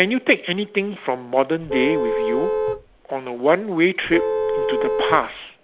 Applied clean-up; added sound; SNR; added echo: none; Vehicle horn, car horn, honking; 1 dB; none.